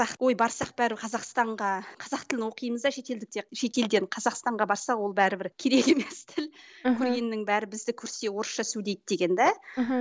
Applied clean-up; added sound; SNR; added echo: none; none; none; none.